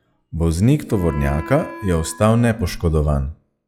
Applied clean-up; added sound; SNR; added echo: classical method log-MMSE.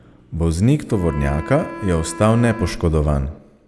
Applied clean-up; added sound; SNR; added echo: none; Wind instrument, woodwind instrument; 16 dB; none.